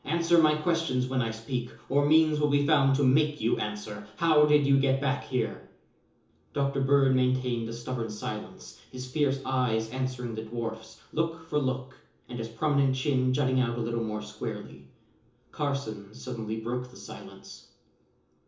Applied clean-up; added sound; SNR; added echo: none; none; none; reverberation time 0.7 s.